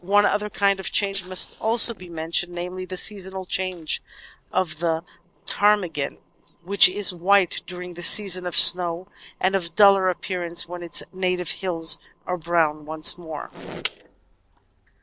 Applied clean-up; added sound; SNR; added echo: neural separator model SepFormer DNS4.